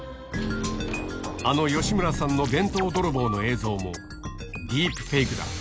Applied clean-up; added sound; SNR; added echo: none; none; none; none.